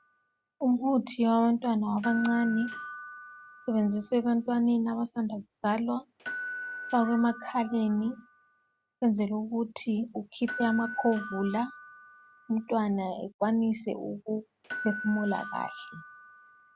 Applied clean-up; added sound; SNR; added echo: none; Door / Bell; 13 dB; none.